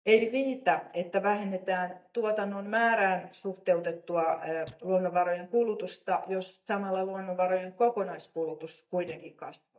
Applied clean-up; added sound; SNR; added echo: neural mask model DeepFilterNet 3.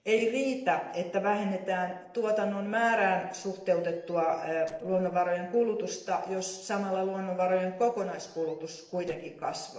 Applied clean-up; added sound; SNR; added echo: neural separator model SepFormer DNS4.